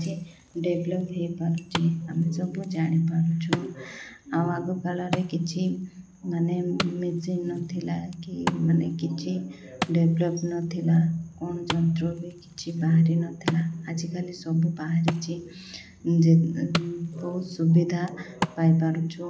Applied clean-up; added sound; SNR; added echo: none; Wood; 12 dB; none.